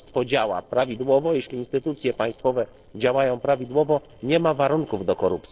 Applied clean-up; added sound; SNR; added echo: neural separator model SepFormer DNS4.